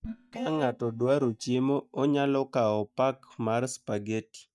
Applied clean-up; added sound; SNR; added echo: neural mask model DeepFilterNet 3.